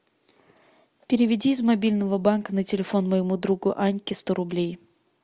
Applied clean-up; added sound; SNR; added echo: none; none; none; none.